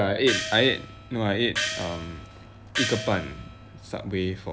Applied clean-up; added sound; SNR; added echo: none; Gong; 6 dB; none.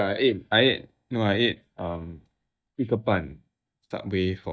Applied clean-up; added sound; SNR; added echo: neural mask model DeepFilterNet 3.